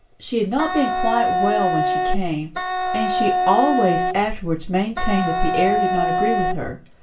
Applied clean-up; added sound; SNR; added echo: none; Wind instrument, woodwind instrument; -1 dB; reverberation time 0.3 s.